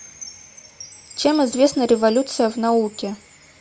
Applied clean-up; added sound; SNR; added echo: none; Chime; 19 dB; none.